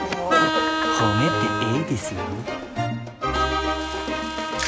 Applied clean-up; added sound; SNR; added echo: none; Vehicle horn, car horn, honking; 1 dB; none.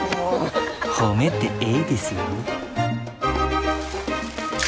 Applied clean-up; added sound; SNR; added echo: none; none; none; none.